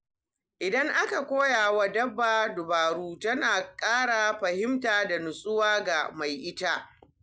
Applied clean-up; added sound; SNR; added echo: none; none; none; none.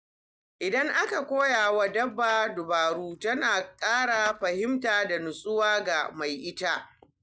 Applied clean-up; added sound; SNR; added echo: neural mask model DeepFilterNet 3.